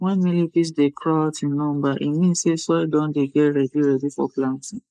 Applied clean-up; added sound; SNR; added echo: neural mask model Resemble Enhance denoiser.